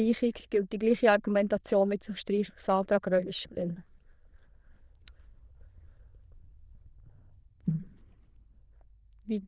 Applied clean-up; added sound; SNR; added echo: neural diffusion model UNIVERSE++.